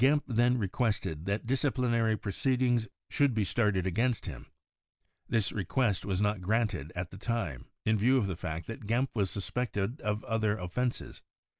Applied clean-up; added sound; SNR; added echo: none; none; none; none.